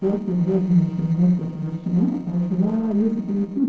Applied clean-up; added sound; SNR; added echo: neural separator model SepFormer DNS4.